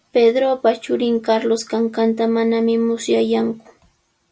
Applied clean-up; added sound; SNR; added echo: none; none; none; none.